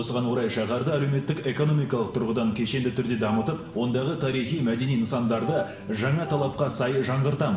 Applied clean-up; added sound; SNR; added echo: none; Wind instrument, woodwind instrument; 14 dB; reverberation time 1.0 s.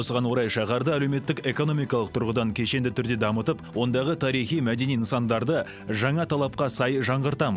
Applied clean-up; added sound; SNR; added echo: none; none; none; none.